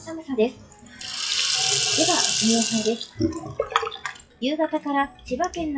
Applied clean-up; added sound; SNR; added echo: classical method WPE with log-MMSE.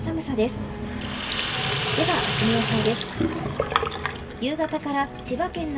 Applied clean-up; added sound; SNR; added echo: none; Sink (filling or washing); -2 dB; reverberation time 1.3 s.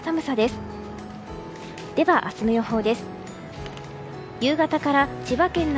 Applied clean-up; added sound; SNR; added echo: none; none; none; none.